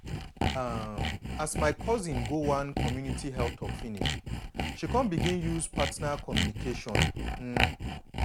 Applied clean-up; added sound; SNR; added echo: none; Sawing; -1 dB; none.